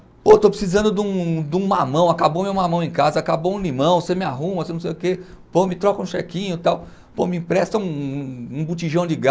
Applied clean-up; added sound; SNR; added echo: none; none; none; none.